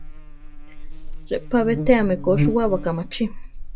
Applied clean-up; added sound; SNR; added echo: none; Buzz; 4 dB; none.